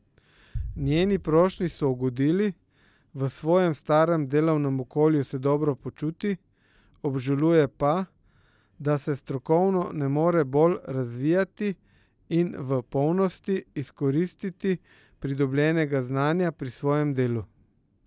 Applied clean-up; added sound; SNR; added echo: none; Boom; 15 dB; none.